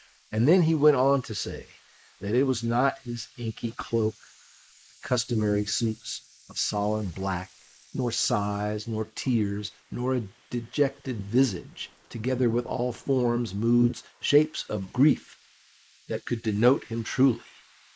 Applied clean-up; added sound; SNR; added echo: neural mask model Resemble Enhance denoiser.